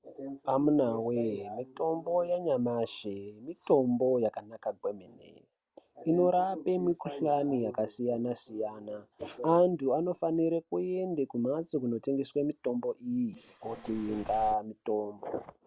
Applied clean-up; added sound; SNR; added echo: neural mask model Resemble Enhance denoiser.